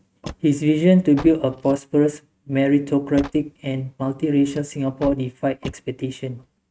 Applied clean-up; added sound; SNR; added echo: neural mask model RNNoise.